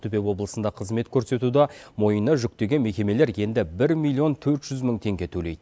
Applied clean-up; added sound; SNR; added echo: none; none; none; none.